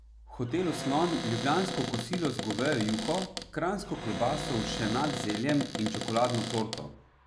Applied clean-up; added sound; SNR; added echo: none; Cupboard open or close; 5 dB; none.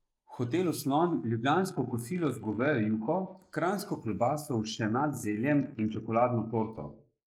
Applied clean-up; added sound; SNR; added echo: neural mask model Resemble Enhance denoiser.